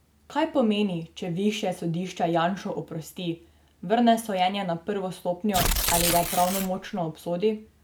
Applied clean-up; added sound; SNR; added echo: none; Tearing; 0 dB; none.